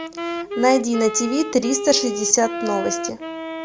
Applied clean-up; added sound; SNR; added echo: none; Wind instrument, woodwind instrument; 7 dB; none.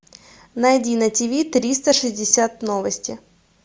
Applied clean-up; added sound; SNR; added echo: none; none; none; none.